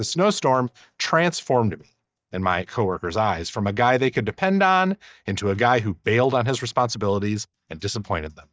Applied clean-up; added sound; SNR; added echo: neural mask model DeepFilterNet 3.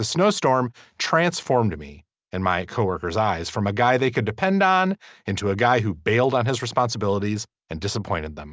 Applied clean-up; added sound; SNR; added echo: none; none; none; none.